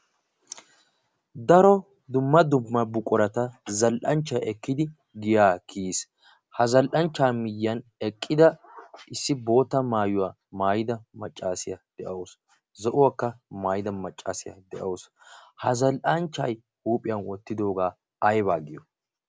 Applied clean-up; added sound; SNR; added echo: none; none; none; none.